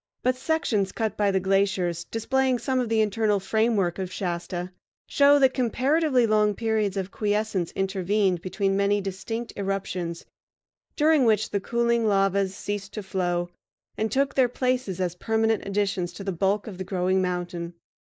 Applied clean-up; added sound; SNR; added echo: neural mask model Resemble Enhance denoiser.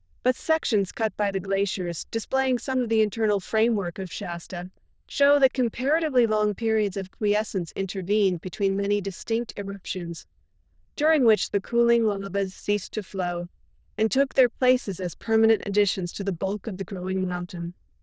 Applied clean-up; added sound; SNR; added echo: neural diffusion model UNIVERSE++.